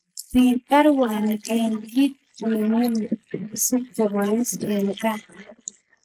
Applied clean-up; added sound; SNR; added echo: neural mask model Resemble Enhance denoiser.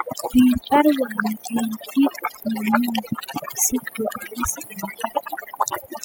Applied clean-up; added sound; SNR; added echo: classical method spectral subtraction.